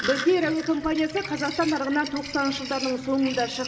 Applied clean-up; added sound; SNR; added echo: none; Sink (filling or washing); 10 dB; reverberation time 2.2 s.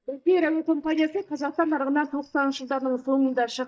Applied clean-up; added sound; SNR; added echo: neural mask model DeepFilterNet 3.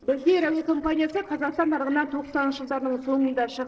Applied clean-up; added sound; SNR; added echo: neural separator model SepFormer DNS4.